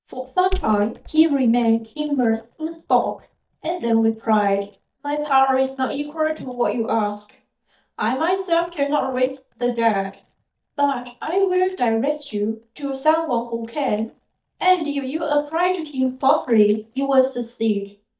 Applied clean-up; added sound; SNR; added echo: neural mask model DeepFilterNet 3.